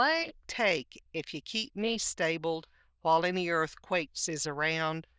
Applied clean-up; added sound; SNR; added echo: neural diffusion model UNIVERSE++.